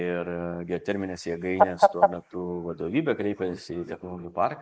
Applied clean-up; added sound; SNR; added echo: neural mask model Resemble Enhance denoiser.